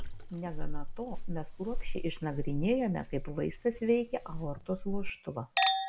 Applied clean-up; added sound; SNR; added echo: none; Chink, clink; -2 dB; none.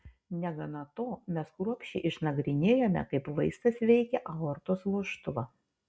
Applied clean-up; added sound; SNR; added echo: none; none; none; none.